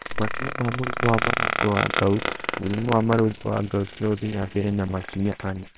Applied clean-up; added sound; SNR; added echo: neural separator model SepFormer WHAMR!.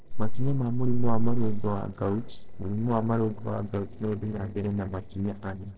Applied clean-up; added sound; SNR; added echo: neural separator model SepFormer DNS4.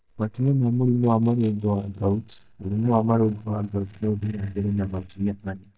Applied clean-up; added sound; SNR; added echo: neural mask model DeepFilterNet 3.